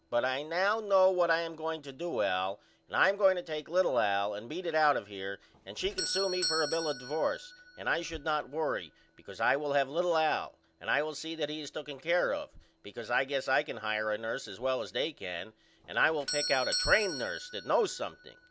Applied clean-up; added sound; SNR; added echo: none; Doorbell; 12 dB; none.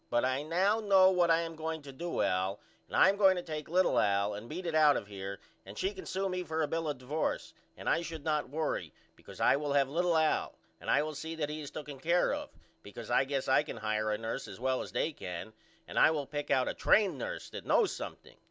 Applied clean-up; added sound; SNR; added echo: none; none; none; none.